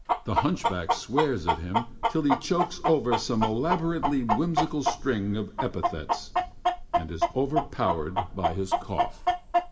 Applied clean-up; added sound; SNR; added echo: none; Chicken, rooster; 0 dB; reverberation time 2.8 s.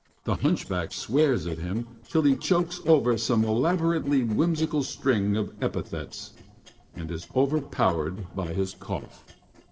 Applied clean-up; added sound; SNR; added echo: neural separator model SepFormer DNS4.